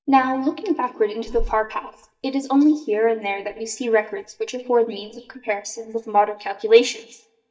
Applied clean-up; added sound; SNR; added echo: neural mask model DeepFilterNet 3.